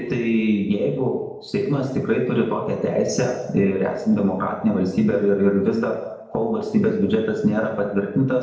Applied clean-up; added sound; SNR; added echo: none; none; none; reverberation time 0.8 s.